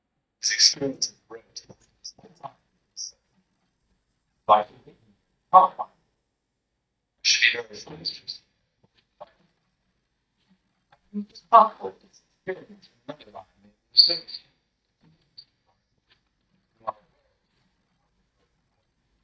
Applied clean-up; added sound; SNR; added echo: neural mask model DeepFilterNet 3.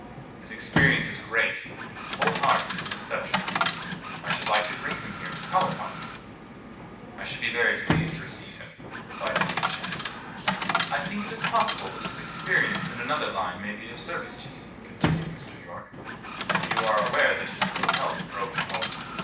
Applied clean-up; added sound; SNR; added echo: none; Coin (dropping) / Chatter; 0 dB; reverberation time 0.7 s.